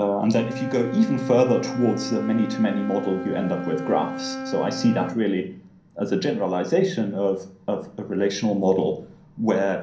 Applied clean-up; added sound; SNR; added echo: none; Wind instrument, woodwind instrument; 11 dB; reverberation time 0.6 s.